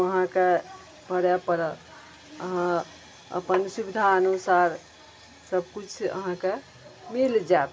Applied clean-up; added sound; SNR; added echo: none; none; none; none.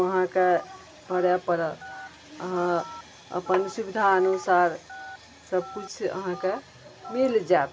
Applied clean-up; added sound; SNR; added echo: none; Telephone; 18 dB; none.